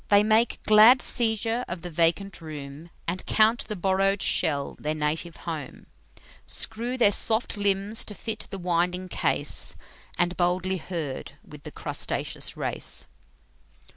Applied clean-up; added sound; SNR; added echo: none; none; none; none.